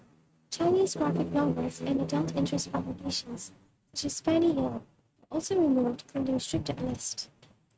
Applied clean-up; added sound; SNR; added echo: neural mask model RNNoise.